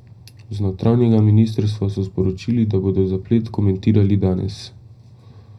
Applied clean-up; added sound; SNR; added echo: none; none; none; reverberation time 0.4 s.